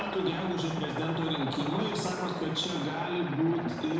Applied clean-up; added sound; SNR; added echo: none; Aircraft; 7 dB; reverberation time 1.0 s.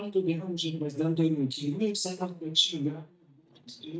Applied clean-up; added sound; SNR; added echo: neural mask model DeepFilterNet 3.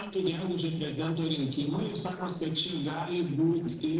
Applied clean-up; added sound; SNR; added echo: neural separator model SepFormer DNS4.